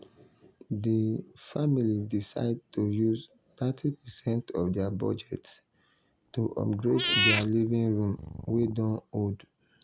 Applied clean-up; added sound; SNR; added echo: none; Meow / Purr; 3 dB; none.